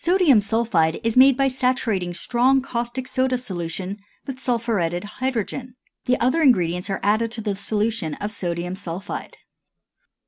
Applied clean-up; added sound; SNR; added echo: none; none; none; none.